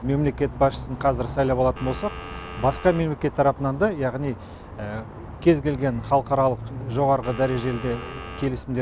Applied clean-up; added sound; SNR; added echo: none; Telephone; 14 dB; none.